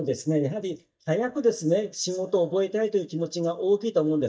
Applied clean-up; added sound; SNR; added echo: neural mask model DeepFilterNet 3.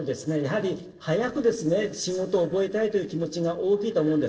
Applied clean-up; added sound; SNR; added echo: neural separator model SepFormer DNS4.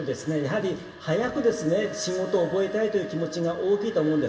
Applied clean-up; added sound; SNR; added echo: none; Wind instrument, woodwind instrument; 15 dB; reverberation time 0.8 s.